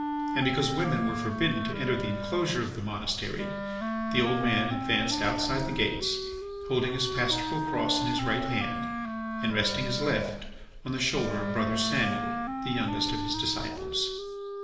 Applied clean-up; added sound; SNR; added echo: none; Wind instrument, woodwind instrument; 3 dB; reverberation time 1.0 s.